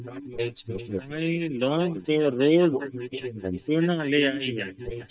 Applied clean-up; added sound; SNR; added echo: neural mask model DeepFilterNet 3.